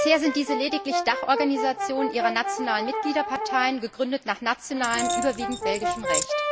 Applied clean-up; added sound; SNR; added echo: none; Keys jangling + Brass instrument; 3 dB; none.